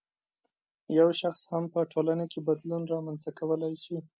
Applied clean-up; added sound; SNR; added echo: none; none; none; none.